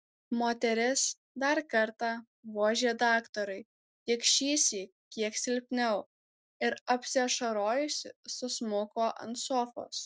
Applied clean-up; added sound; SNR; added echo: none; none; none; none.